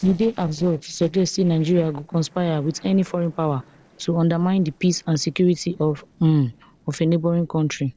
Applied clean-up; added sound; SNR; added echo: neural separator model SepFormer DNS4.